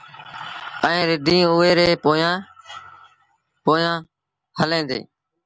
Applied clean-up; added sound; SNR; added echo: none; none; none; none.